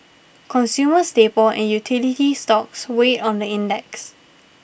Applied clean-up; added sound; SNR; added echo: none; none; none; none.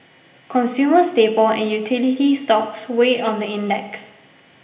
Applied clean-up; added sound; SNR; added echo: none; none; none; reverberation time 1.1 s.